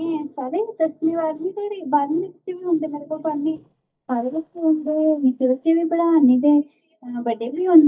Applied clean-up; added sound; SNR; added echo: neural mask model DeepFilterNet 3.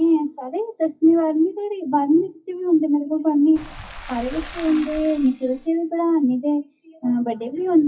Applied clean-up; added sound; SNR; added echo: classical method WPE with log-MMSE.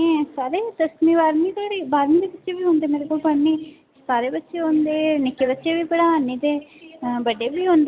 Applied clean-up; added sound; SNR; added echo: none; none; none; none.